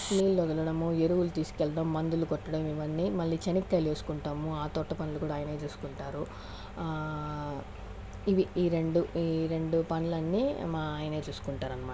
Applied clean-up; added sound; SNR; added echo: none; none; none; none.